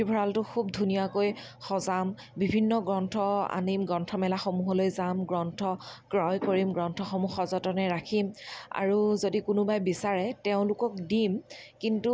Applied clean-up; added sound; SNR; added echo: none; none; none; none.